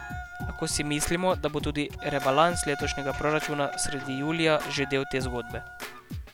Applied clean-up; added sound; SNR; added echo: none; Scratching (performance technique) + Wind instrument, woodwind instrument; 8 dB; none.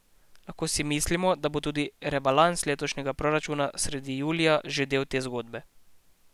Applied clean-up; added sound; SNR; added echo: none; none; none; none.